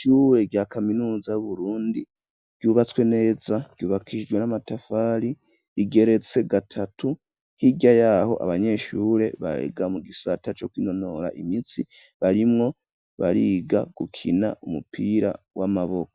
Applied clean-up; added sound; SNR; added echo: none; none; none; none.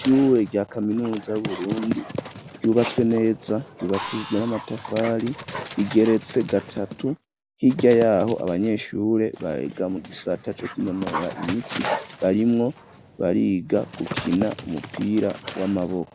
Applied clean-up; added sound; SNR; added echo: none; Dog + Drill; 12 dB; none.